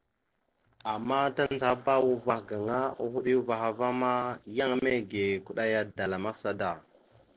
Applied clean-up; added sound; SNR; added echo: neural separator model SepFormer DNS4.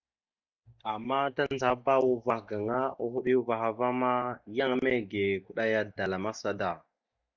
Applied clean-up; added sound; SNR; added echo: neural mask model DeepFilterNet 3.